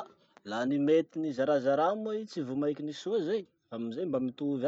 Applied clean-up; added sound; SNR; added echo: none; none; none; none.